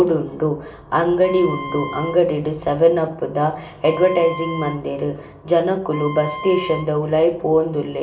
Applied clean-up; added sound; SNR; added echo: none; Wind instrument, woodwind instrument; 14 dB; reverberation time 0.8 s.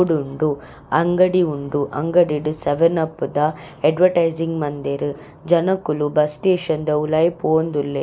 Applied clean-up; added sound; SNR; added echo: none; none; none; none.